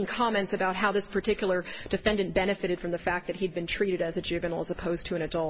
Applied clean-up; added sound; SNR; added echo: none; none; none; none.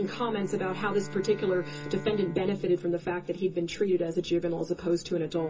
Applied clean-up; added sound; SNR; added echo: none; Bowed string instrument; 15 dB; reverberation time 0.2 s.